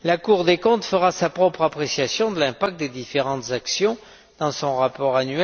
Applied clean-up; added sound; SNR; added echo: none; none; none; none.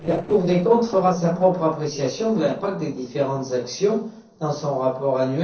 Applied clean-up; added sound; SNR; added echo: neural separator model SepFormer DNS4.